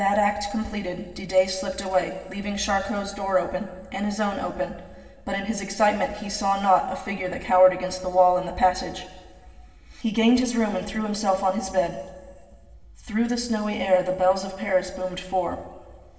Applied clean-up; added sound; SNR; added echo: none; none; none; reverberation time 2.2 s.